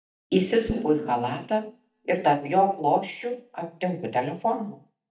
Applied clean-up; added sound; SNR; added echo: neural mask model DeepFilterNet 3.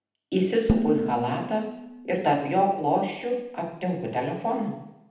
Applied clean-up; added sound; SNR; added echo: none; Dishes, pots, and pans; 7 dB; reverberation time 0.8 s.